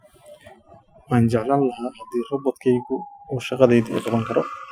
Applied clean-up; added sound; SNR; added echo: classical method Wiener filter.